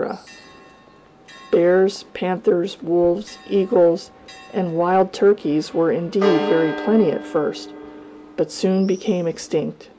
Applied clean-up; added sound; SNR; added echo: none; Church bell; 13 dB; none.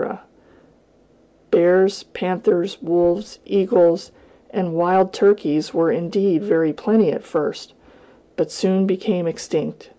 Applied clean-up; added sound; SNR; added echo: none; none; none; none.